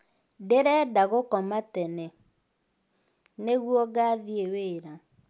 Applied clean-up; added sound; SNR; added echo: none; none; none; none.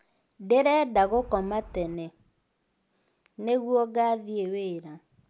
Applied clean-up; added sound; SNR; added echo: none; Wind; 16 dB; none.